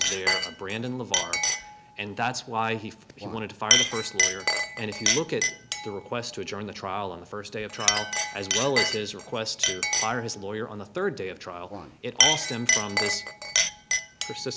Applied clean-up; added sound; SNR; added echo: none; Chink, clink; -4 dB; none.